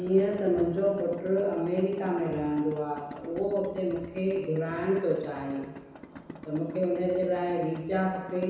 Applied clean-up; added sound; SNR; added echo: none; Idling; 18 dB; reverberation time 1.0 s.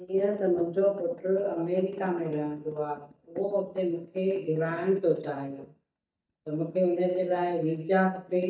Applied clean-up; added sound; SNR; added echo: neural mask model DeepFilterNet 3.